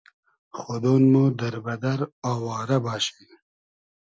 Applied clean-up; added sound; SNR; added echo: none; none; none; none.